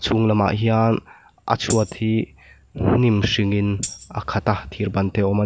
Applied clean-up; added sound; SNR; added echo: none; Tambourine; 16 dB; none.